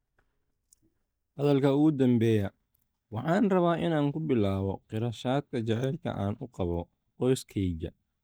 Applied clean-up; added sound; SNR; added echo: neural mask model DeepFilterNet 3.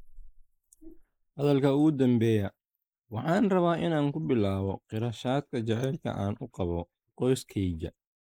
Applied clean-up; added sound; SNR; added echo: neural mask model Resemble Enhance denoiser.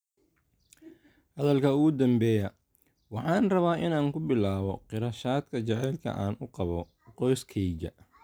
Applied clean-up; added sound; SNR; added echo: none; none; none; none.